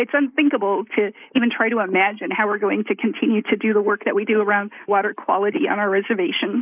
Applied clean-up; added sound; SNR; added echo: neural mask model Resemble Enhance denoiser.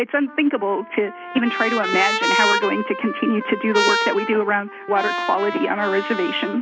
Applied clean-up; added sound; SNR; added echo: none; Trumpet; 4 dB; none.